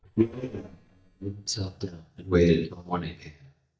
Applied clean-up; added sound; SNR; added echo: neural mask model DeepFilterNet 3.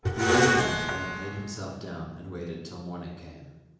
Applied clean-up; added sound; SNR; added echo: none; Screech; -4 dB; reverberation time 1.0 s.